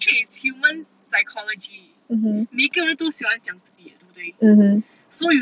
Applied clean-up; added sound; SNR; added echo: none; none; none; none.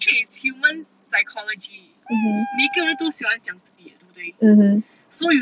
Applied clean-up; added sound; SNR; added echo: none; Meow; 15 dB; none.